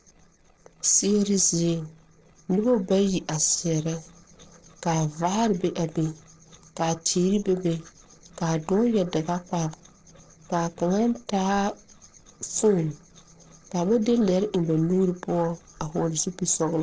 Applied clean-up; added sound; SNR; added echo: neural separator model SepFormer DNS4.